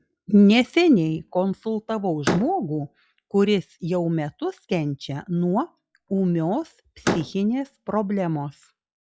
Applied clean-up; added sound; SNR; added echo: classical method log-MMSE.